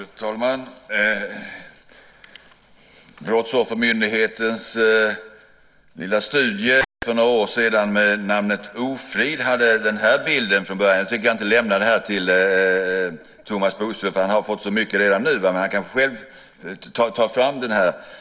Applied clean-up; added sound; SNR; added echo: none; none; none; none.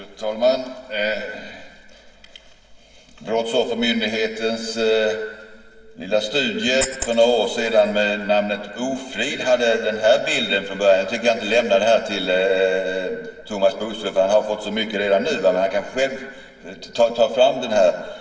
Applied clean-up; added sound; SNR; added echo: none; none; none; reverberation time 2.4 s.